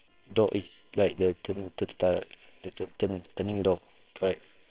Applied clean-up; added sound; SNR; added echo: neural separator model SepFormer WHAMR!.